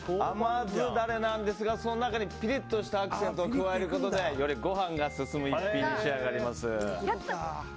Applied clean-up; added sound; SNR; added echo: none; none; none; none.